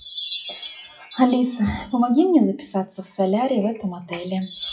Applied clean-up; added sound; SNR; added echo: classical method WPE with log-MMSE.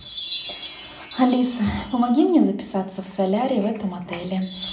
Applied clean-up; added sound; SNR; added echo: none; Wind chime; 2 dB; reverberation time 0.4 s.